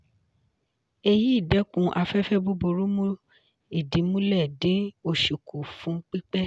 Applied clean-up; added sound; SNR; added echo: none; none; none; none.